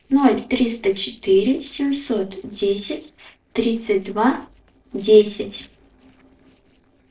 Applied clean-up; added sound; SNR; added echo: neural separator model SepFormer DNS4.